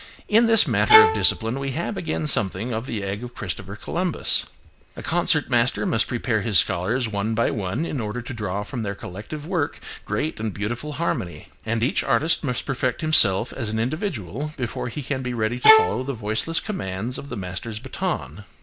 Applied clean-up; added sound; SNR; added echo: none; Bowed string instrument; -3 dB; none.